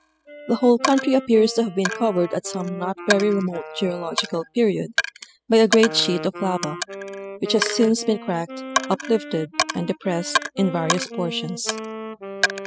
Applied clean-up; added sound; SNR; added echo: classical method spectral subtraction.